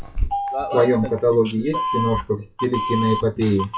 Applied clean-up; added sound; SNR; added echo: classical method WPE with log-MMSE.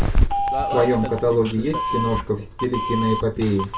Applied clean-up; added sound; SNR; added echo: none; Doorbell; 1 dB; reverberation time 0.2 s.